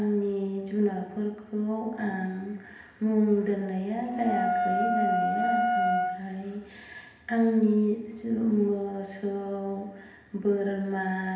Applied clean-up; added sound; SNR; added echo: none; Wind instrument, woodwind instrument; 0 dB; reverberation time 0.8 s.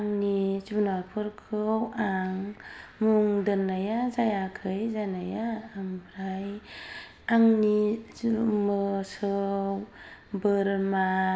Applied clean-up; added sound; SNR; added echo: none; none; none; none.